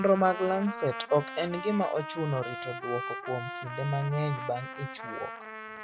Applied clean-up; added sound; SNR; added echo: none; Trumpet; 9 dB; none.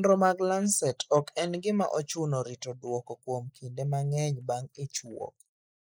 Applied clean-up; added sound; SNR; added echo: neural mask model Resemble Enhance denoiser.